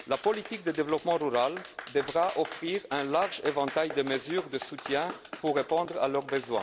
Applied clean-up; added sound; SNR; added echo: none; Clapping; 13 dB; none.